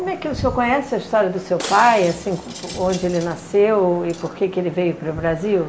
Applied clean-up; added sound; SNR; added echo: none; Shatter; 17 dB; none.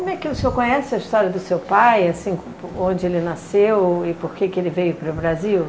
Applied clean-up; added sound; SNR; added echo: none; none; none; none.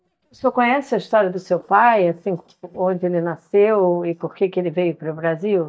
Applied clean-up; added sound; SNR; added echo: neural mask model DeepFilterNet 3.